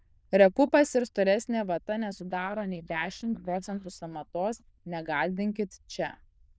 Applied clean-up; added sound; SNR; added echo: neural diffusion model UNIVERSE++.